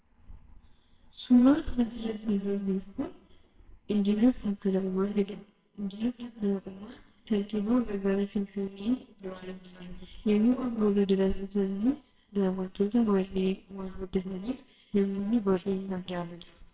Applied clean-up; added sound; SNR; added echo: neural separator model SepFormer WHAMR!.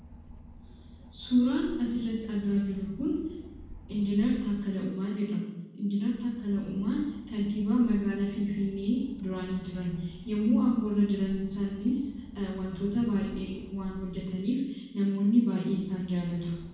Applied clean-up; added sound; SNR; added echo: none; Engine / Boat, Water vehicle; 19 dB; reverberation time 1.1 s.